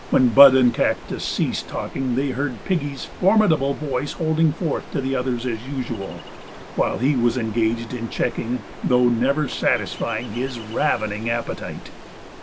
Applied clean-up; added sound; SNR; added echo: none; Writing + Ocean; 15 dB; none.